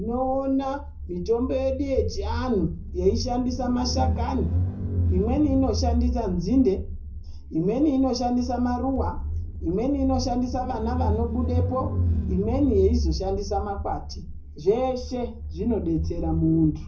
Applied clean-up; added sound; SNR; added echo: none; Engine / Car; 3 dB; reverberation time 0.4 s.